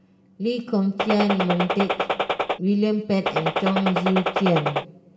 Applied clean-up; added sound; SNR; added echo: none; Gunshot, gunfire; 1 dB; reverberation time 1.3 s.